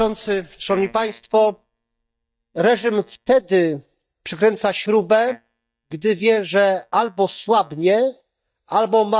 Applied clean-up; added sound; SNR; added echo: neural mask model DeepFilterNet 3.